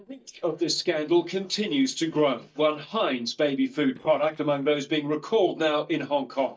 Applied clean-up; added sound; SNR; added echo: neural mask model DeepFilterNet 3.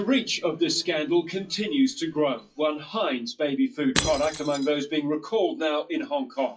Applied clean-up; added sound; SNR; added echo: classical method WPE with log-MMSE.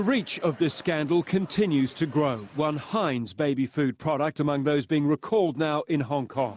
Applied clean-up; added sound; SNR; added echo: none; none; none; none.